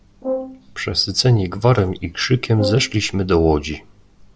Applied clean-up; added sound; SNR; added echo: none; Brass instrument; 11 dB; none.